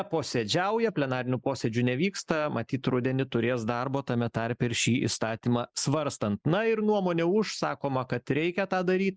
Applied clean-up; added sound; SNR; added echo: neural mask model Resemble Enhance denoiser.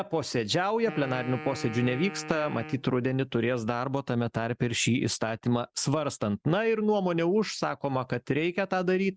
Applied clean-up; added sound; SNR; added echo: none; Wind instrument, woodwind instrument; 14 dB; none.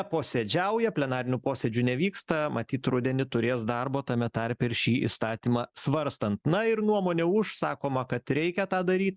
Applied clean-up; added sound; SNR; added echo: none; none; none; none.